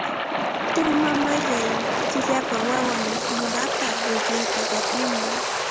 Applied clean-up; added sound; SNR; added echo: none; Waves, surf; -3 dB; none.